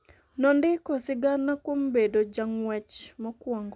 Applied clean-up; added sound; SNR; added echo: none; none; none; none.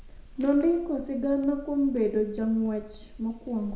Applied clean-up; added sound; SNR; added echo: none; Fire; 18 dB; reverberation time 0.6 s.